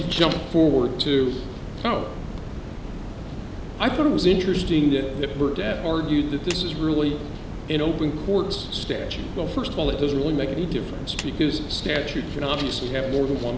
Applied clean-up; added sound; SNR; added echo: none; Clapping; 18 dB; none.